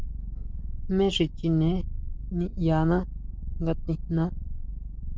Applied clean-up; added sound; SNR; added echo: none; Purr; 4 dB; none.